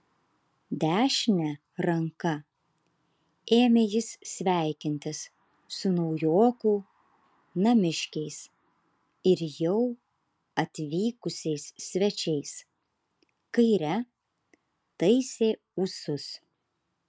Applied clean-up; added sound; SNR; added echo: none; none; none; none.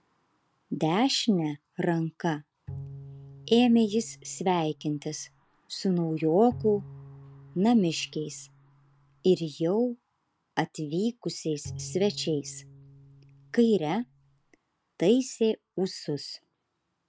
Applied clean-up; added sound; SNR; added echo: none; Bowed string instrument; 17 dB; none.